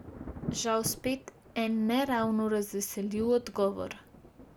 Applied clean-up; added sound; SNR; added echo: none; Thunder; 14 dB; none.